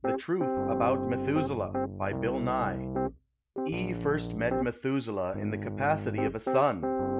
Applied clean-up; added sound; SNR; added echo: none; Piano; 1 dB; none.